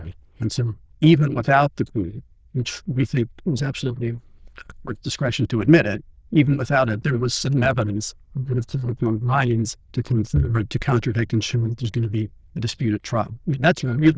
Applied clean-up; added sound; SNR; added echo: neural diffusion model UNIVERSE++.